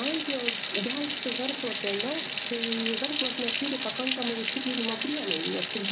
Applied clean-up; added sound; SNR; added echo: none; Sink (filling or washing) / Water tap, faucet; -1 dB; none.